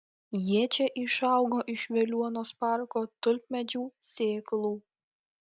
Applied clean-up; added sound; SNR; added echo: none; none; none; none.